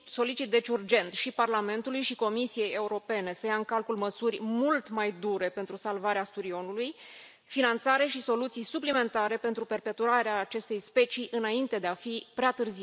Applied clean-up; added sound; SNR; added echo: none; none; none; none.